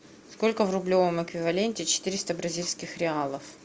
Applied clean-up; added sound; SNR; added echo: none; none; none; none.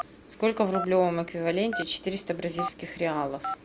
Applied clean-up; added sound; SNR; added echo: none; Telephone; 11 dB; none.